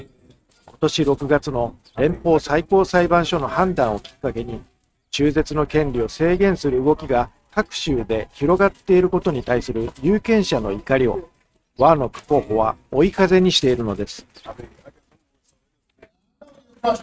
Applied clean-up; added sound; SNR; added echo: neural mask model RNNoise.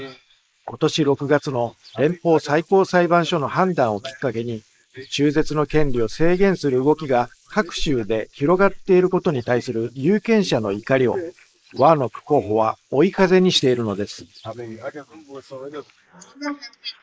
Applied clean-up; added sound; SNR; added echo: neural mask model Resemble Enhance denoiser.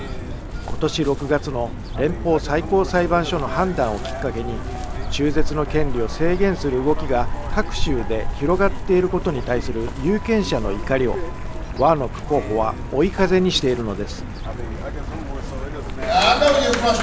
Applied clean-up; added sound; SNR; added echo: none; Chirp, tweet; 4 dB; none.